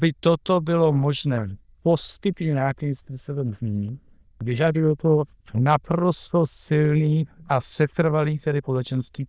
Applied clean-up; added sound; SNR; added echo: neural diffusion model UNIVERSE++.